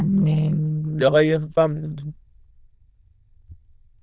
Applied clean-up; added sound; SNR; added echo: neural diffusion model UNIVERSE++.